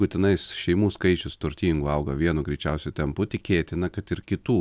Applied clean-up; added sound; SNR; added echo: none; none; none; none.